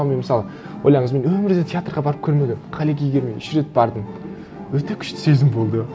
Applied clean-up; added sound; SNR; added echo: none; none; none; none.